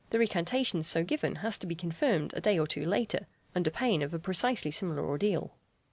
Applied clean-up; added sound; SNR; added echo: none; none; none; none.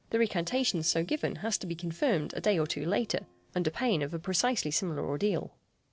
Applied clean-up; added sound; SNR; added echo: neural separator model SepFormer DNS4.